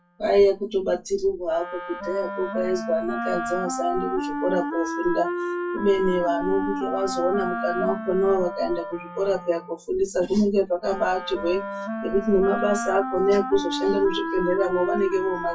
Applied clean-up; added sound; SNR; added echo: classical method WPE with log-MMSE.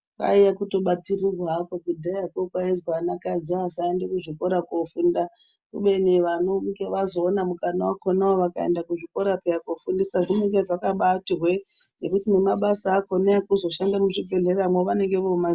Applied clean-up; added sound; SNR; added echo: none; none; none; none.